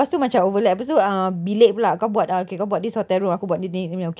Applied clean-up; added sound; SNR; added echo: none; none; none; none.